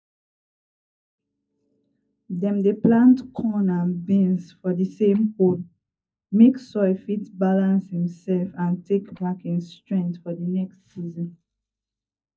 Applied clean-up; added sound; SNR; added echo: neural mask model DeepFilterNet 3.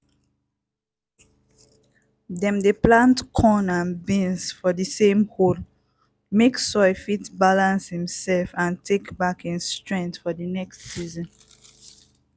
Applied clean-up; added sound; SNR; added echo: none; none; none; none.